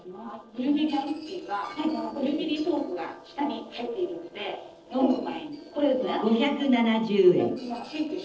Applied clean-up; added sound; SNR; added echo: neural separator model SepFormer DNS4.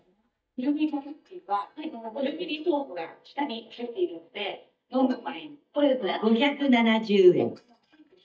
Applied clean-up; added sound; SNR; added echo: neural mask model DeepFilterNet 3.